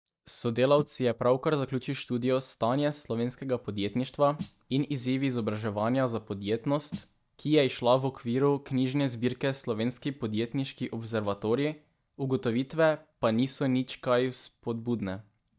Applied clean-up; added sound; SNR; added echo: neural mask model DeepFilterNet 3.